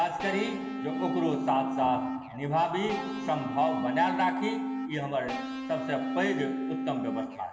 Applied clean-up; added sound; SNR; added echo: none; Electric guitar / Bass guitar; 3 dB; reverberation time 0.9 s.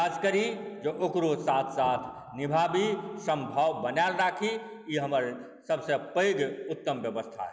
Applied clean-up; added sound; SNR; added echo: none; none; none; none.